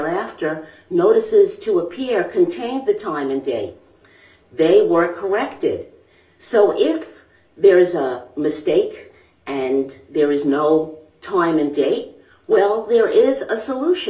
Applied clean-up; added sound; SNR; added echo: none; none; none; reverberation time 0.3 s.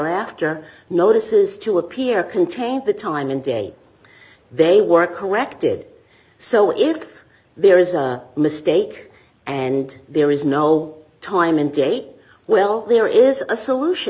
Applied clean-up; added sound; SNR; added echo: none; none; none; none.